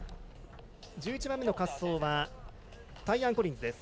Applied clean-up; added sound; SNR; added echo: none; none; none; none.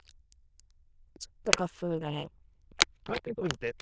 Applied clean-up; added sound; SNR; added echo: neural diffusion model UNIVERSE++.